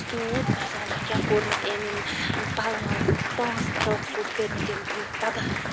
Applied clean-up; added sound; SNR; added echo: none; Applause + Clapping; 3 dB; none.